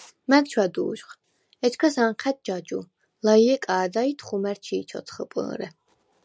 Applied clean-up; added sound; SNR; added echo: none; none; none; none.